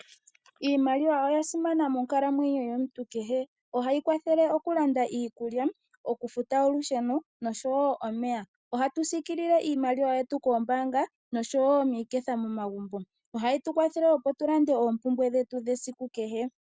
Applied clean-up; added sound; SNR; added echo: none; none; none; none.